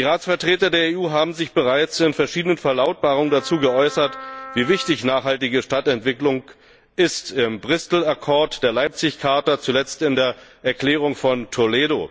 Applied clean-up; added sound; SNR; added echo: none; Wind instrument, woodwind instrument; 15 dB; none.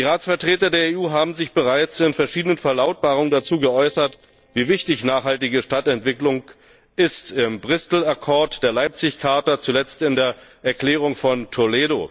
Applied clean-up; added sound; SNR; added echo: neural separator model SepFormer DNS4.